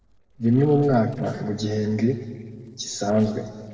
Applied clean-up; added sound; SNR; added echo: neural separator model SepFormer DNS4.